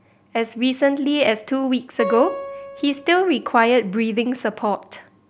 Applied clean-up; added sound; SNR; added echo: none; Acoustic guitar; 10 dB; none.